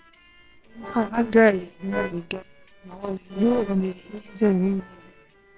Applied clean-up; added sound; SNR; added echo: neural separator model SepFormer WHAMR!.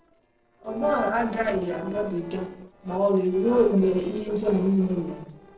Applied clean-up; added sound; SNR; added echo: neural separator model SepFormer DNS4.